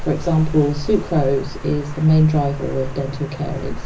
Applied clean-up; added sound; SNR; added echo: none; Water; 8 dB; reverberation time 0.4 s.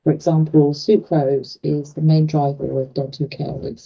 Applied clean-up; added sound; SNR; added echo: neural mask model DeepFilterNet 3.